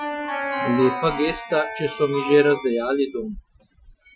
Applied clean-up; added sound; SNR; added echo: classical method Wiener filter.